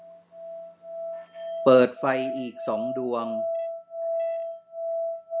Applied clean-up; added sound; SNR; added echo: none; Musical instrument; 4 dB; none.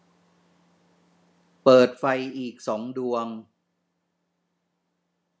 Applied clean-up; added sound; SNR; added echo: none; none; none; none.